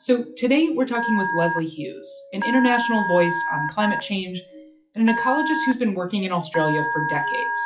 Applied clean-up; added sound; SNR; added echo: classical method WPE with log-MMSE.